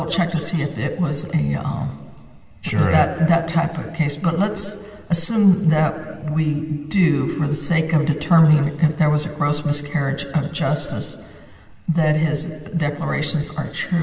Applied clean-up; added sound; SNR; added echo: none; none; none; reverberation time 2.0 s.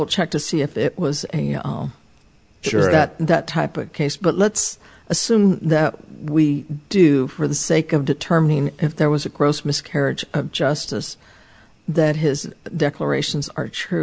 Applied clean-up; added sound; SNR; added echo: none; none; none; none.